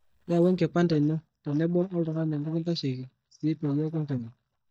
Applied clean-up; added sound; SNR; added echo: neural mask model DeepFilterNet 3.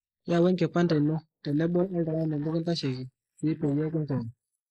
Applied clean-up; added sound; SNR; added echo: neural mask model Resemble Enhance denoiser.